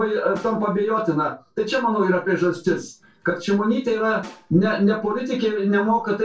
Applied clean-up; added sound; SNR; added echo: neural separator model SepFormer DNS4.